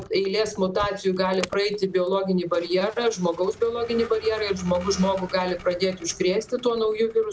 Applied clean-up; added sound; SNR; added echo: none; Wood + Vehicle; 18 dB; none.